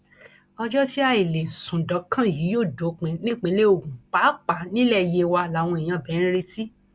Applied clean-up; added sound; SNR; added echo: none; none; none; none.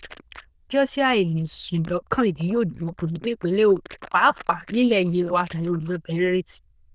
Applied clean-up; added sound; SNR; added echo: neural diffusion model UNIVERSE++.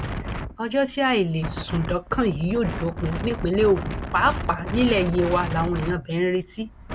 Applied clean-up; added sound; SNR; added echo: none; Wind; 7 dB; none.